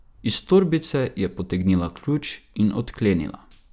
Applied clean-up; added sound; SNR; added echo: none; none; none; none.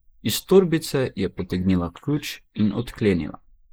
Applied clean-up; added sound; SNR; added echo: neural mask model Resemble Enhance denoiser.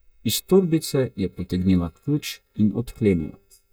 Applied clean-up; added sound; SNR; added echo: neural mask model DeepFilterNet 3.